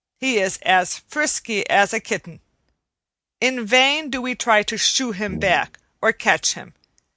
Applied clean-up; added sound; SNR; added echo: none; Brass instrument; 12 dB; none.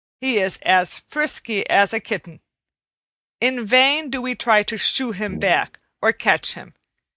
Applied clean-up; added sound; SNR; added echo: neural mask model DeepFilterNet 3.